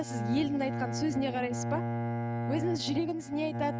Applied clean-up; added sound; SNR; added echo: neural mask model RNNoise.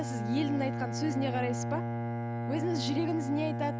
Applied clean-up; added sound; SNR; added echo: none; Bowed string instrument; 1 dB; none.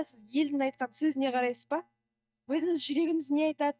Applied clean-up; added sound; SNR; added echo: neural mask model DeepFilterNet 3.